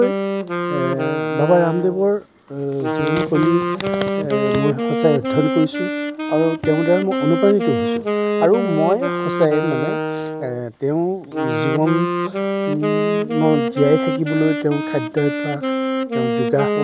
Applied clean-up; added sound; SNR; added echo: none; Wind instrument, woodwind instrument; 1 dB; none.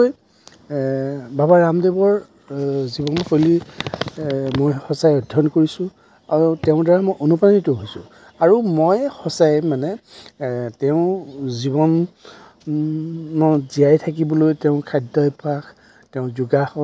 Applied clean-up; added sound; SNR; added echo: none; none; none; none.